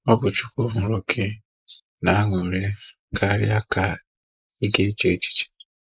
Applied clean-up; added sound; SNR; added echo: neural mask model Resemble Enhance denoiser.